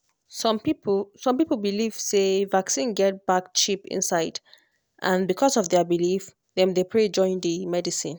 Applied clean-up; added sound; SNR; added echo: none; none; none; none.